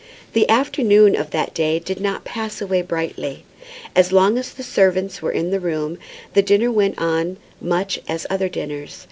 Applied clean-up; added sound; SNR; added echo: none; none; none; none.